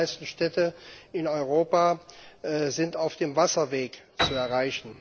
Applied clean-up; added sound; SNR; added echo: none; Piano; 12 dB; none.